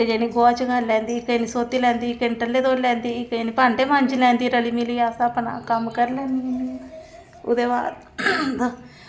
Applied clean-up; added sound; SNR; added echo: none; none; none; none.